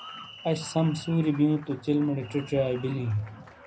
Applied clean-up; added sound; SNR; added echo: none; Applause; 19 dB; reverberation time 0.4 s.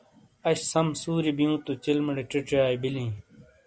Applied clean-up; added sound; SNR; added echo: none; none; none; none.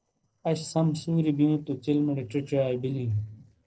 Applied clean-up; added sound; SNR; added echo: neural separator model SepFormer DNS4.